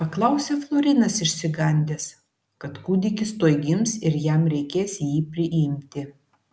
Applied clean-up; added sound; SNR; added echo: none; none; none; none.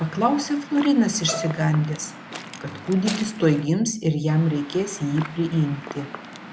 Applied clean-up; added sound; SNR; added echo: none; Waves, surf / Wind + Bowed string instrument; 13 dB; none.